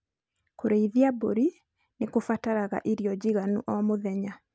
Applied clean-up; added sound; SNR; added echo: none; none; none; none.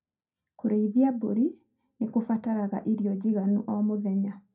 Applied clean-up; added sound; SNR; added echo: none; none; none; reverberation time 0.2 s.